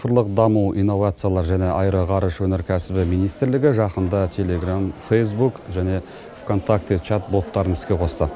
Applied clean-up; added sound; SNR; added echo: none; none; none; none.